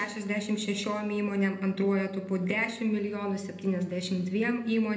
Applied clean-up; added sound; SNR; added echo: none; none; none; reverberation time 0.7 s.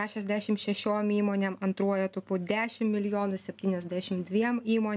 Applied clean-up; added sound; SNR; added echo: none; none; none; none.